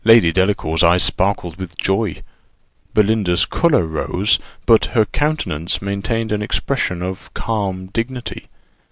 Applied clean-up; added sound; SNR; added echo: none; none; none; none.